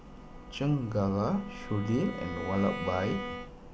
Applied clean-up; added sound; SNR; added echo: none; Bowed string instrument; 10 dB; none.